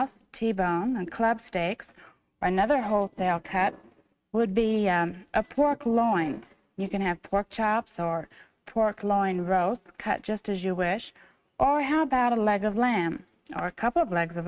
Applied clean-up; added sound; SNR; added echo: neural mask model RNNoise.